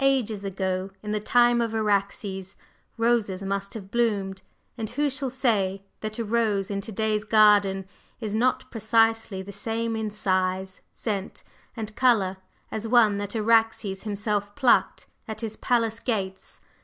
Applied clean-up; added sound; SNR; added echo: none; none; none; none.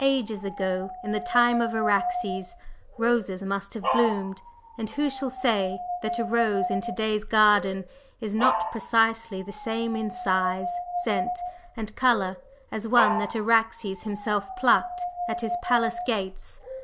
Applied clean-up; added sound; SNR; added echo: none; Dog; 6 dB; none.